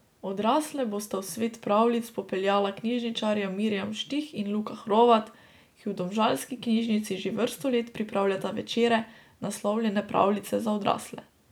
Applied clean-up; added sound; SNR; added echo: none; none; none; none.